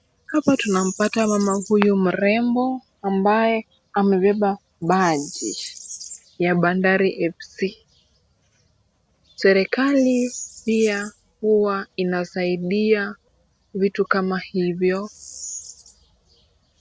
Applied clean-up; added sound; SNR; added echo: none; Bird vocalization, bird call, bird song; 20 dB; none.